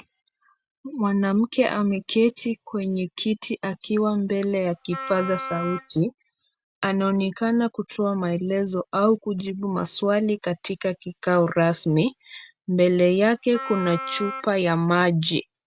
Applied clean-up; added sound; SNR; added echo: none; Wind instrument, woodwind instrument; 10 dB; none.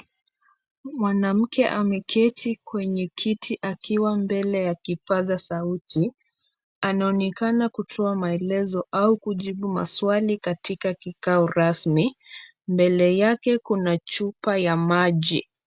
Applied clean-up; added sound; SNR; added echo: none; none; none; none.